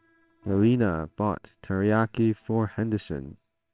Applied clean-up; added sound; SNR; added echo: neural separator model SepFormer WHAMR!.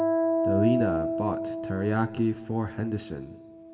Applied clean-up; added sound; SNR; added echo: none; Acoustic guitar; 0 dB; reverberation time 1.3 s.